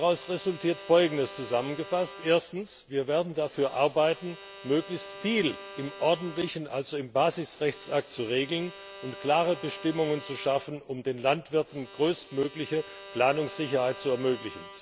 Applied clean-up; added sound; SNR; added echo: none; Bowed string instrument; 17 dB; none.